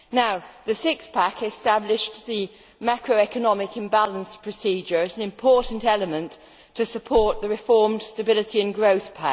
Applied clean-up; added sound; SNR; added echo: none; none; none; none.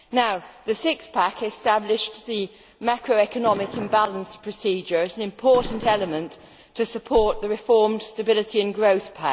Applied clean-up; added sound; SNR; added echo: none; Fireworks; 15 dB; none.